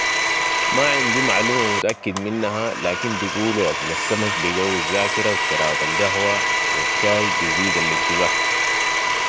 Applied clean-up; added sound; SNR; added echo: none; Domestic sounds, home sounds; -3 dB; none.